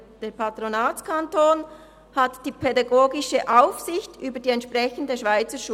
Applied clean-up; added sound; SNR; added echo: none; none; none; none.